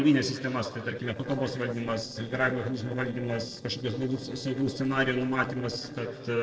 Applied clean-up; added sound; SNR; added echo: neural separator model SepFormer DNS4.